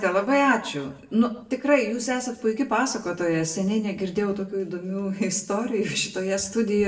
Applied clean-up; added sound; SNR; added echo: none; none; none; reverberation time 0.6 s.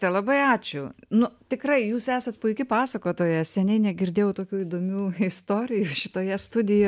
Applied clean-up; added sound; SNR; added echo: none; none; none; none.